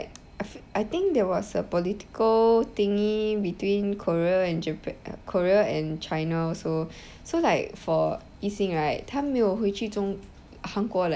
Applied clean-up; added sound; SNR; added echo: none; none; none; none.